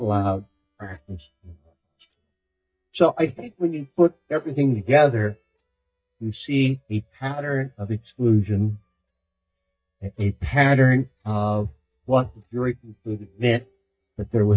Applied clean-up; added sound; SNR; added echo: neural mask model DeepFilterNet 3.